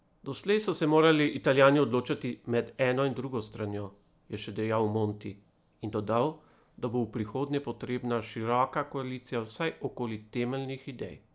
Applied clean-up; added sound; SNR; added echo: none; none; none; none.